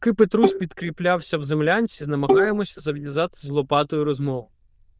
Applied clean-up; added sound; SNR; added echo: neural diffusion model UNIVERSE++.